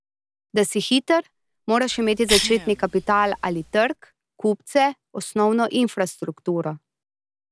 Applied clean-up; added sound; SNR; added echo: none; Cough; 8 dB; none.